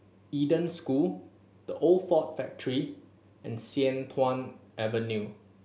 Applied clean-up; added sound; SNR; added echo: none; none; none; none.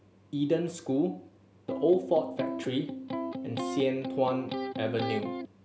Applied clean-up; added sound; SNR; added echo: none; Electric guitar; 4 dB; none.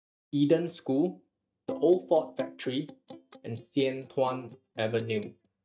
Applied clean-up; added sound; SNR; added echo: neural mask model DeepFilterNet 3.